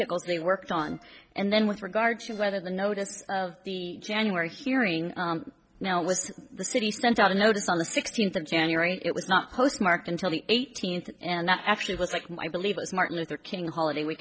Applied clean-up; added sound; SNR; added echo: neural separator model SepFormer DNS4.